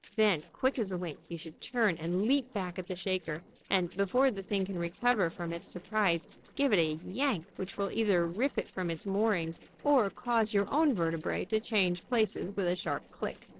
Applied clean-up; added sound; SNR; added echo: neural separator model SepFormer DNS4.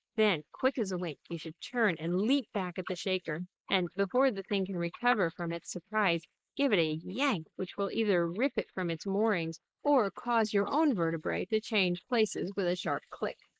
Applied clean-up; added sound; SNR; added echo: neural mask model Resemble Enhance denoiser.